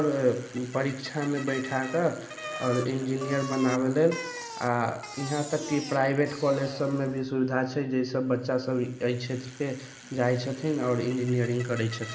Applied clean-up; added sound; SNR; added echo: none; Bicycle; 14 dB; reverberation time 0.4 s.